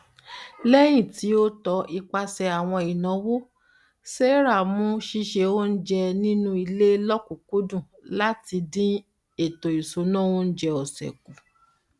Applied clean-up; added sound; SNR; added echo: none; none; none; none.